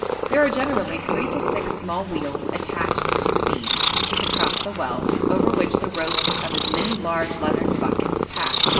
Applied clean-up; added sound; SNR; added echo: none; Purr; -5 dB; reverberation time 2.1 s.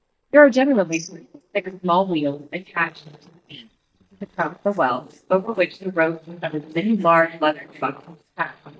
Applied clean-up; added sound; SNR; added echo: neural mask model DeepFilterNet 3.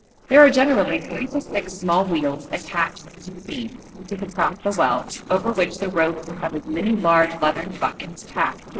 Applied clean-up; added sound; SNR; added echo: neural separator model SepFormer DNS4.